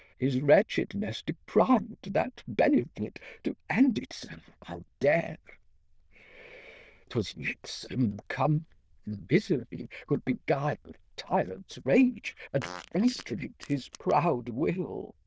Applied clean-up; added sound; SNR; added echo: neural diffusion model UNIVERSE++.